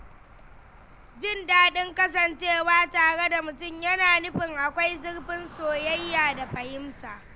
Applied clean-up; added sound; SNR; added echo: none; Fire + Cricket; 20 dB; none.